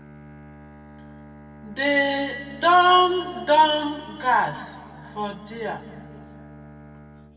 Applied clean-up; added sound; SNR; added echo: none; Bowed string instrument; 20 dB; reverberation time 1.9 s.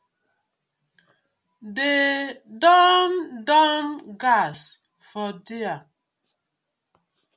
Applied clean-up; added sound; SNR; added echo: none; none; none; none.